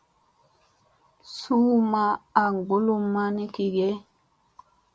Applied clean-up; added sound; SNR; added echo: none; none; none; none.